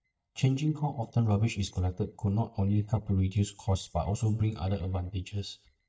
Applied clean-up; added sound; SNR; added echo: neural mask model DeepFilterNet 3.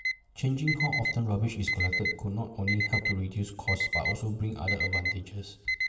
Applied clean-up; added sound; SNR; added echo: none; Alarm; 1 dB; reverberation time 1.0 s.